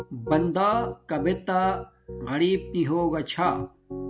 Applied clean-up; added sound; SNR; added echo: none; Piano; 10 dB; none.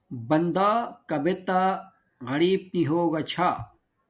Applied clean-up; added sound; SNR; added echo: none; none; none; none.